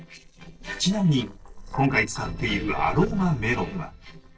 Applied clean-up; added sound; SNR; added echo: neural separator model SepFormer DNS4.